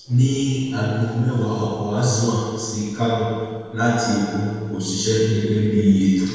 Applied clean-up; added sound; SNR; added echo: neural separator model SepFormer DNS4.